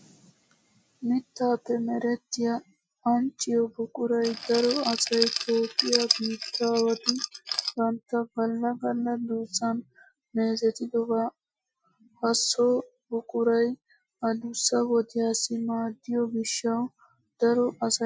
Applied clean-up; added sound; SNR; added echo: classical method Wiener filter.